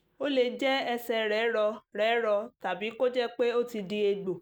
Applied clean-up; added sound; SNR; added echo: none; none; none; none.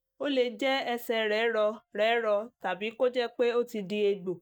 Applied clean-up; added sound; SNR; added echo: neural mask model DeepFilterNet 3.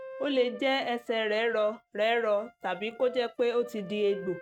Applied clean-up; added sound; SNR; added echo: neural mask model RNNoise.